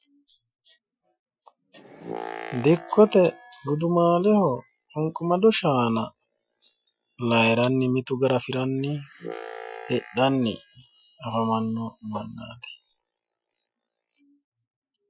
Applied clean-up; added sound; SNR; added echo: classical method Wiener filter.